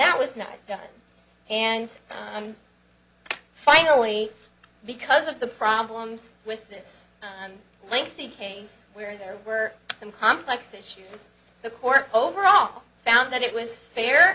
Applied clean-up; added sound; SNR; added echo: none; none; none; none.